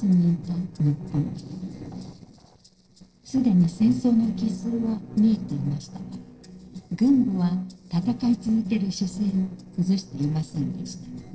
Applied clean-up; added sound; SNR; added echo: neural separator model SepFormer DNS4.